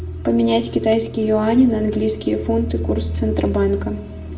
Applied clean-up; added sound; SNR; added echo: none; none; none; reverberation time 0.6 s.